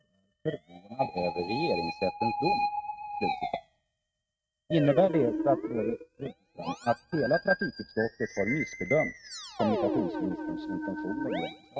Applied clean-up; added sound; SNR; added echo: neural mask model RNNoise.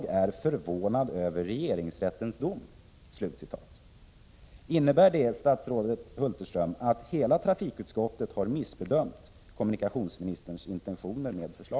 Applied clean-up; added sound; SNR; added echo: none; none; none; none.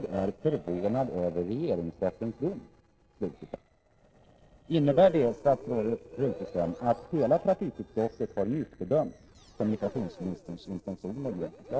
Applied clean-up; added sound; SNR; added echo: neural separator model SepFormer DNS4.